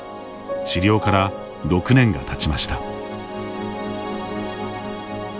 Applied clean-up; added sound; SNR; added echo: none; none; none; none.